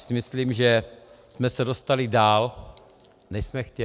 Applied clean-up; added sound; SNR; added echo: none; none; none; none.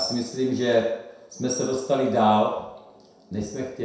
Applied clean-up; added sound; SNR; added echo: none; none; none; reverberation time 0.7 s.